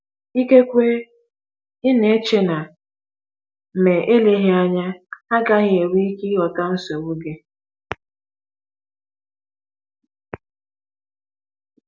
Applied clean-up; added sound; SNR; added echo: none; none; none; none.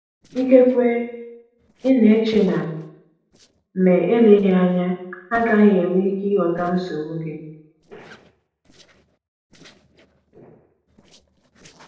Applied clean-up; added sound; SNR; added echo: neural separator model SepFormer DNS4.